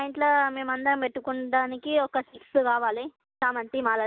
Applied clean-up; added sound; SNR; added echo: none; none; none; none.